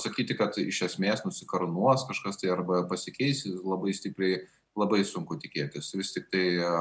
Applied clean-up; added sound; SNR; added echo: none; none; none; none.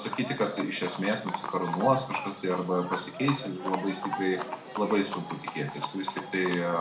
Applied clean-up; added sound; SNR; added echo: none; Livestock, farm animals, working animals; 7 dB; reverberation time 0.5 s.